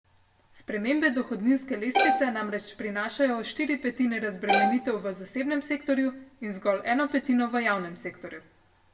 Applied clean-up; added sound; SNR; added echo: none; Bowed string instrument; -1 dB; reverberation time 0.5 s.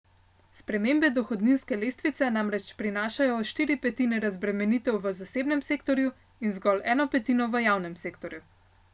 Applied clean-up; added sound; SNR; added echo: none; none; none; none.